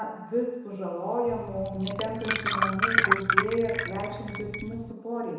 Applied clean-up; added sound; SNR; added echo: none; Glass; -3 dB; reverberation time 1.0 s.